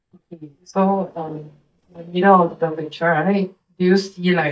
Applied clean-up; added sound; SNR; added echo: neural mask model DeepFilterNet 3.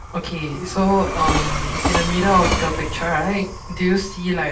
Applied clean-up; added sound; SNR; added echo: none; Train; 3 dB; reverberation time 0.3 s.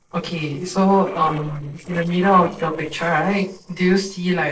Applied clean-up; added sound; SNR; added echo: neural separator model SepFormer DNS4.